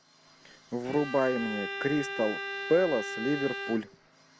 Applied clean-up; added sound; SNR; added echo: none; Bowed string instrument; 7 dB; none.